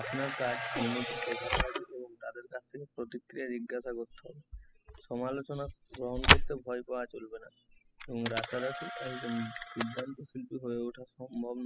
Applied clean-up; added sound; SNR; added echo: classical method spectral subtraction.